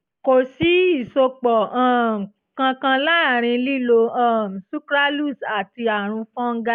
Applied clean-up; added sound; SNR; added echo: none; none; none; none.